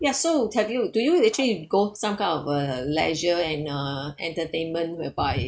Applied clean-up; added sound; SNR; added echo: neural mask model RNNoise.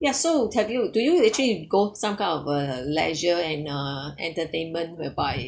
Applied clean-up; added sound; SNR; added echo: neural mask model DeepFilterNet 3.